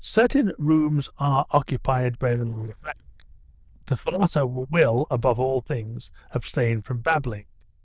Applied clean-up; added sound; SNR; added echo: neural diffusion model UNIVERSE++.